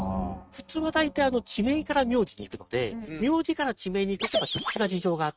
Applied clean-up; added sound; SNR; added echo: neural mask model RNNoise.